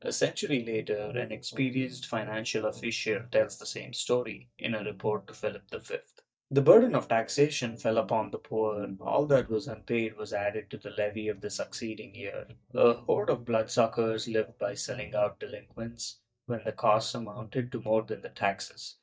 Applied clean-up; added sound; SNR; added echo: neural mask model DeepFilterNet 3.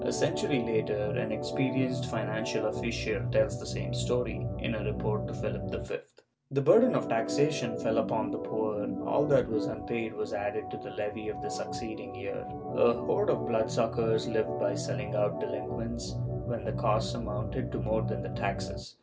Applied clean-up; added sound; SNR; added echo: none; Organ; 3 dB; none.